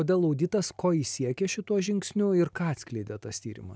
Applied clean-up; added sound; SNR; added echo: none; none; none; none.